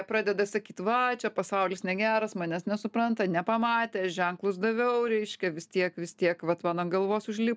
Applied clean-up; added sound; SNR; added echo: none; none; none; none.